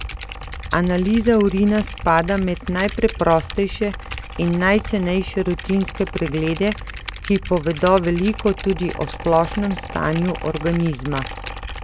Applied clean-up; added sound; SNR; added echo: none; Mechanical fan + Typing; 11 dB; none.